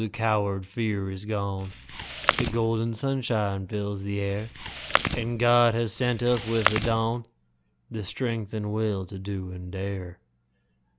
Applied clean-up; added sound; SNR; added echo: none; Chewing, mastication; 3 dB; none.